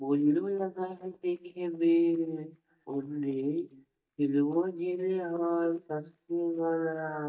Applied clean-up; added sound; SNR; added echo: neural mask model DeepFilterNet 3.